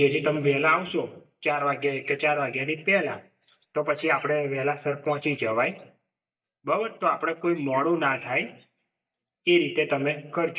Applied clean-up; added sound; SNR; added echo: neural mask model DeepFilterNet 3.